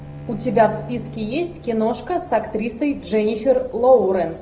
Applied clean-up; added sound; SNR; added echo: none; Bowed string instrument; 18 dB; none.